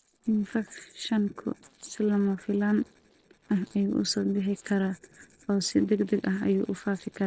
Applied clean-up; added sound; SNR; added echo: neural separator model SepFormer DNS4.